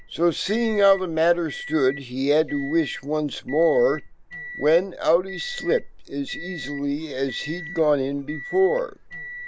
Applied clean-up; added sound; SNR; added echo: none; Gull, seagull / Fowl + Microwave oven; 14 dB; none.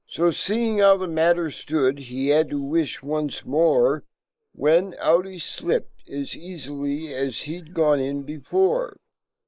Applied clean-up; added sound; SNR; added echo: neural mask model Resemble Enhance denoiser.